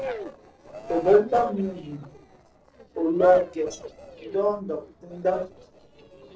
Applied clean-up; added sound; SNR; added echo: neural separator model SepFormer DNS4.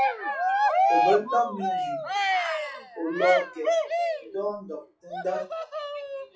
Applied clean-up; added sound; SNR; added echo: classical method WPE with log-MMSE.